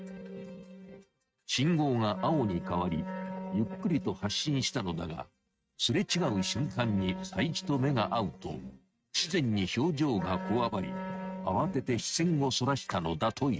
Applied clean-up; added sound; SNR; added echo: neural mask model RNNoise.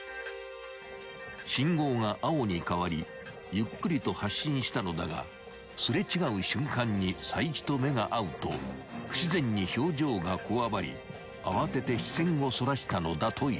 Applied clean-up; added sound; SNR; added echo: none; none; none; none.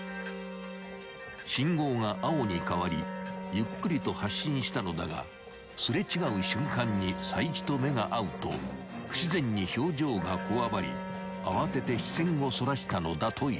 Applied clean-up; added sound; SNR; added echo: none; Wind instrument, woodwind instrument; 9 dB; none.